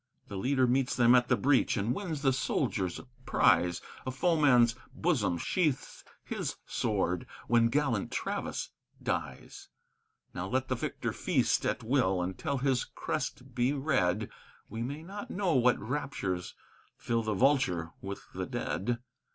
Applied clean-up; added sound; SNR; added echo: none; none; none; none.